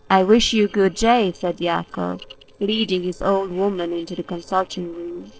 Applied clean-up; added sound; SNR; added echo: neural separator model SepFormer DNS4.